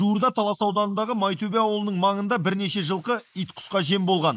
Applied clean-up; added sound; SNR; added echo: neural mask model Resemble Enhance denoiser.